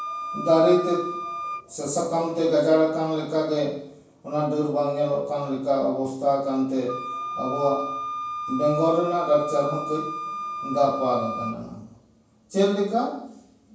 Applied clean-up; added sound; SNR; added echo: none; Wind instrument, woodwind instrument; 10 dB; reverberation time 0.7 s.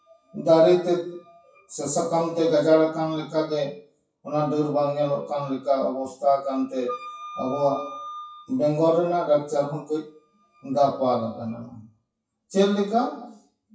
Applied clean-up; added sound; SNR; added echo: classical method WPE with log-MMSE.